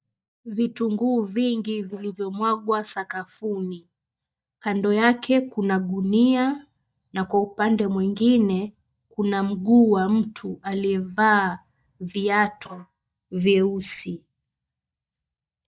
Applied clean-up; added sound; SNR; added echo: neural mask model DeepFilterNet 3.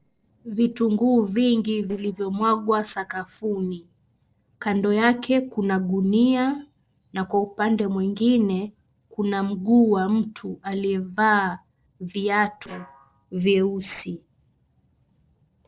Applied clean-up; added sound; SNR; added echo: neural separator model SepFormer DNS4.